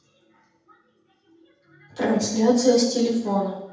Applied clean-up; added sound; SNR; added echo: none; none; none; reverberation time 0.9 s.